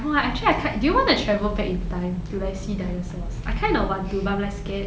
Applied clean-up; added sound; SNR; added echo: none; none; none; none.